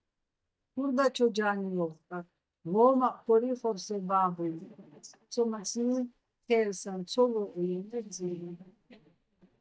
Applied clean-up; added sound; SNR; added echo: neural mask model DeepFilterNet 3.